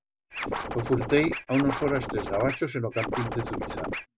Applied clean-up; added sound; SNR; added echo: none; Scratching (performance technique); 5 dB; none.